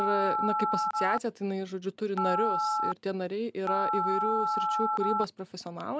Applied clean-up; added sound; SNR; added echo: none; Telephone; -2 dB; none.